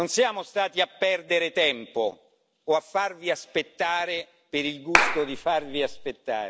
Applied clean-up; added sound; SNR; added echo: none; Clapping; -1 dB; none.